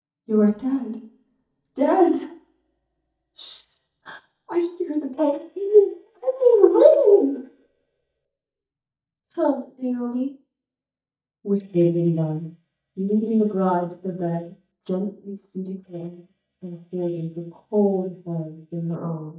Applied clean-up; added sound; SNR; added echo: neural mask model DeepFilterNet 3.